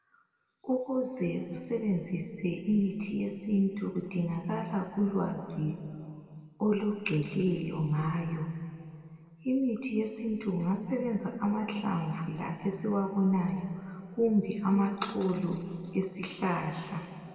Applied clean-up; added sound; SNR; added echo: none; none; none; reverberation time 2.3 s.